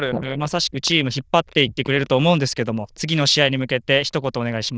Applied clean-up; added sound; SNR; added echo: neural diffusion model UNIVERSE++.